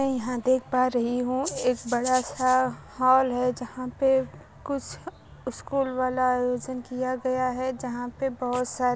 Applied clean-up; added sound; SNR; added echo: none; Rattle (instrument); 12 dB; none.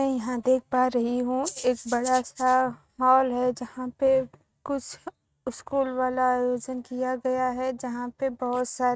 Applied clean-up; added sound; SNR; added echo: neural mask model RNNoise.